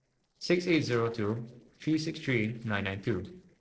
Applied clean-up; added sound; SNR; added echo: neural separator model SepFormer DNS4.